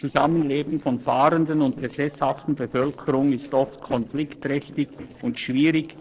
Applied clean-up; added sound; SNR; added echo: neural separator model SepFormer DNS4.